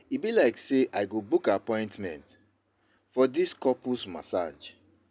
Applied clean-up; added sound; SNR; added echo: none; none; none; none.